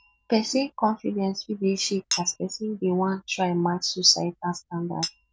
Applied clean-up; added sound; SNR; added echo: none; Chink, clink; 13 dB; none.